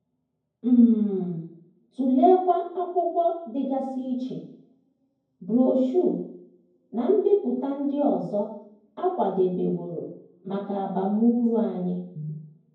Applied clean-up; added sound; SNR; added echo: none; none; none; reverberation time 0.9 s.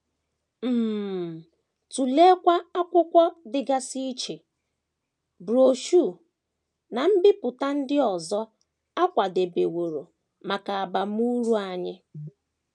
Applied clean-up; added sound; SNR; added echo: none; none; none; none.